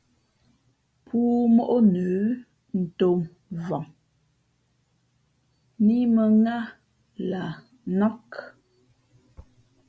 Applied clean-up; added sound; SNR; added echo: none; none; none; none.